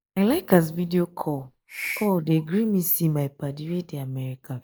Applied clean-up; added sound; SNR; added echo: neural mask model Resemble Enhance denoiser.